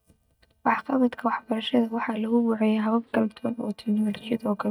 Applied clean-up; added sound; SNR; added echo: neural mask model DeepFilterNet 3.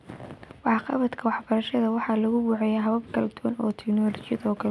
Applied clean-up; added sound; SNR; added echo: none; none; none; none.